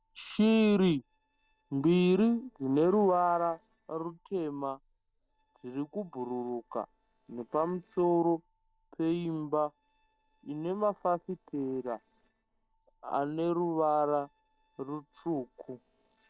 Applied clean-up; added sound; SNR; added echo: neural separator model SepFormer DNS4.